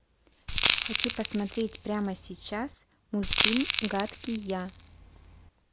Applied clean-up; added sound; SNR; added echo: none; Crackle; -1 dB; none.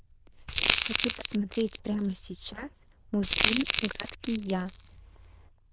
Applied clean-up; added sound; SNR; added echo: neural diffusion model UNIVERSE++.